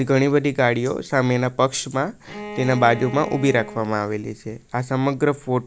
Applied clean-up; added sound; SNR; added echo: none; Bowed string instrument; 14 dB; none.